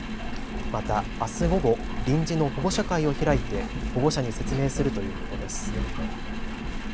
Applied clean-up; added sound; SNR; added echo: none; Engine; 2 dB; none.